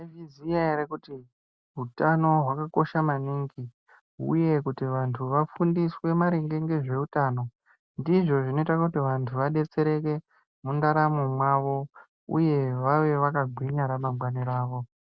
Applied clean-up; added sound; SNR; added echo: none; none; none; none.